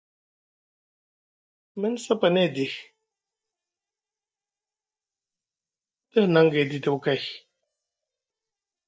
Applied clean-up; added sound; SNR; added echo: neural mask model DeepFilterNet 3.